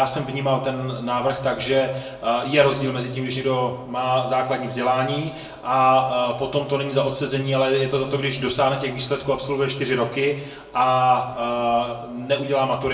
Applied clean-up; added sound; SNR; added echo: none; none; none; reverberation time 0.7 s.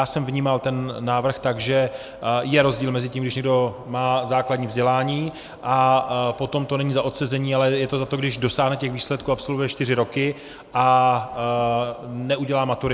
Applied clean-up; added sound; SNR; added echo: none; none; none; none.